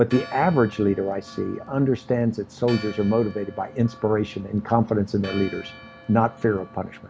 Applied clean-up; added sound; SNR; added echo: none; Church bell; 19 dB; none.